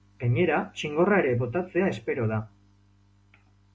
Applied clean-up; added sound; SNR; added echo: none; none; none; none.